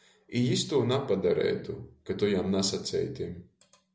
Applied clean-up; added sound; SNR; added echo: none; none; none; none.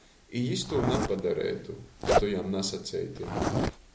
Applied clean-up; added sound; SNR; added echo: none; Zipper (clothing); 0 dB; none.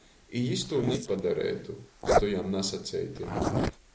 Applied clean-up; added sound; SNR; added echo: neural mask model Resemble Enhance denoiser.